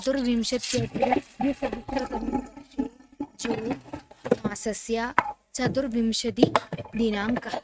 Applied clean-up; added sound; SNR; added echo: neural mask model RNNoise.